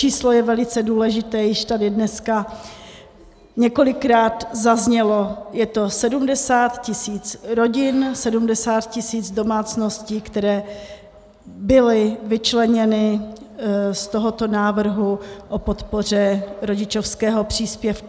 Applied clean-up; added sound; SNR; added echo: none; none; none; none.